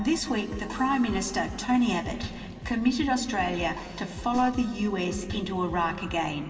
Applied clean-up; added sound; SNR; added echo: none; none; none; reverberation time 2.7 s.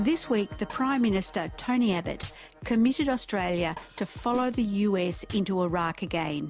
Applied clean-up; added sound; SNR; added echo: none; none; none; none.